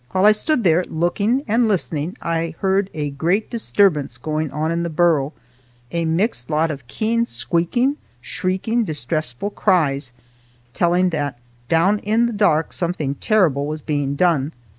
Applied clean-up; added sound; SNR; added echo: none; none; none; none.